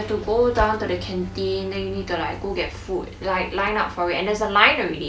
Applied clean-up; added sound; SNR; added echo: none; Bowed string instrument; 18 dB; none.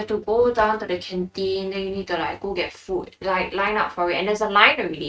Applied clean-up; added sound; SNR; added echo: neural mask model RNNoise.